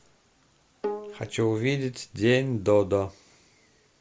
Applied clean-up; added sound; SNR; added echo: none; Bowed string instrument; 12 dB; none.